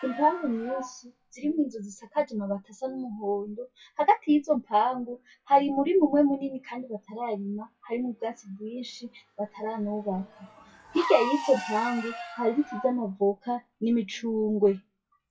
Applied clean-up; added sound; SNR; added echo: classical method WPE with log-MMSE.